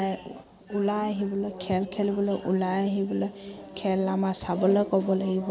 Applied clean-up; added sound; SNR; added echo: none; none; none; none.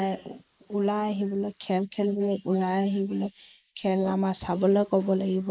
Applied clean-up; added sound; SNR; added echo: neural mask model Resemble Enhance denoiser.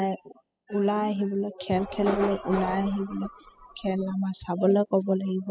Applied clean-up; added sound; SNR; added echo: classical method spectral subtraction.